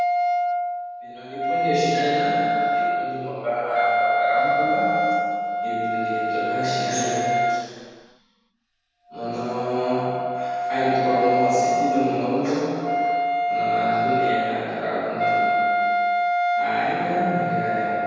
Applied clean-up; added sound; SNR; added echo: none; Wind instrument, woodwind instrument; -3 dB; reverberation time 2.1 s.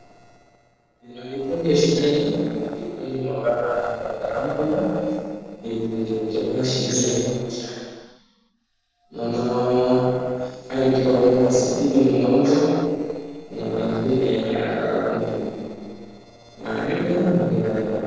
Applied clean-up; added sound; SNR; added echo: neural separator model SepFormer DNS4.